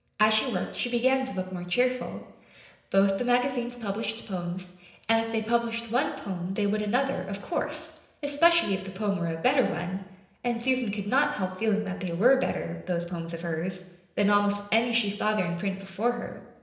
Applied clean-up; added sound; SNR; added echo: none; none; none; reverberation time 0.9 s.